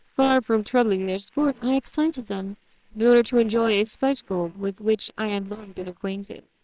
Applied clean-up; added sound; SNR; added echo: neural separator model SepFormer WHAMR!.